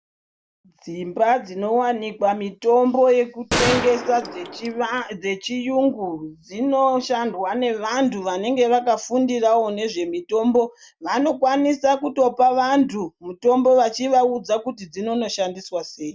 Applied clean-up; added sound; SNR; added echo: none; Gunshot, gunfire; 6 dB; none.